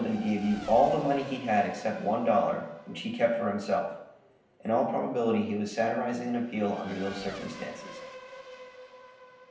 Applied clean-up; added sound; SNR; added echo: none; Race car, auto racing / Accelerating, revving, vroom; 18 dB; reverberation time 0.8 s.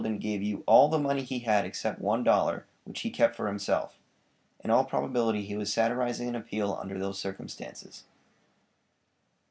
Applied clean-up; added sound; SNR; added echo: none; none; none; none.